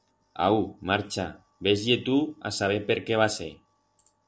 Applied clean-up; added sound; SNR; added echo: none; none; none; none.